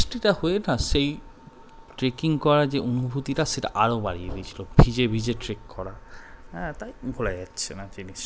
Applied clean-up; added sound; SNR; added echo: none; none; none; none.